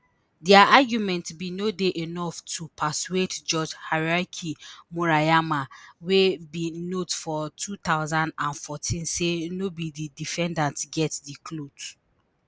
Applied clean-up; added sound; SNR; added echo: none; none; none; none.